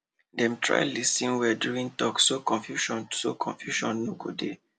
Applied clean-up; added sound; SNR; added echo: none; none; none; none.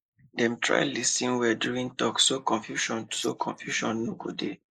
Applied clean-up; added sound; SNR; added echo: neural mask model Resemble Enhance denoiser.